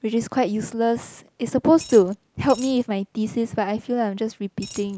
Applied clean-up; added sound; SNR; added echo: none; Coin (dropping); 16 dB; none.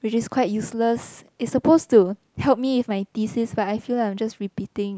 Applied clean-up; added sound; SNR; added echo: none; none; none; none.